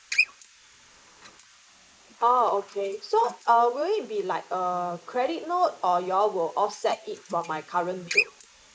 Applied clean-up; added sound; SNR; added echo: neural mask model Resemble Enhance denoiser.